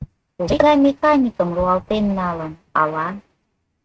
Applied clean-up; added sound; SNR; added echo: neural mask model RNNoise.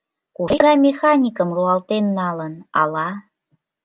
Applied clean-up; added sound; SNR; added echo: none; none; none; none.